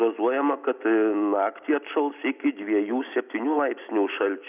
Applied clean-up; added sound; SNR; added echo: none; none; none; none.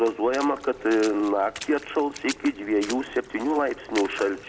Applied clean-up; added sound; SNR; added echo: none; Water / Splash, splatter; 15 dB; none.